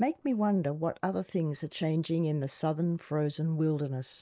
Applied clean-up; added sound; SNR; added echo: neural mask model Resemble Enhance denoiser.